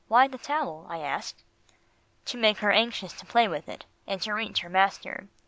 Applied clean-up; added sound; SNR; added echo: none; none; none; none.